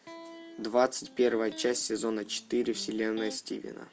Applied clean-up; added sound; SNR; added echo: none; Electric guitar; 18 dB; none.